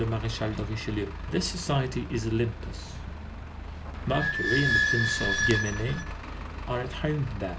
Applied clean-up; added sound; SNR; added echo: none; Squeak / Idling; 1 dB; none.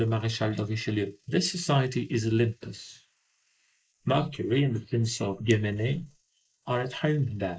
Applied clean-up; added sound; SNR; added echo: neural mask model Resemble Enhance denoiser.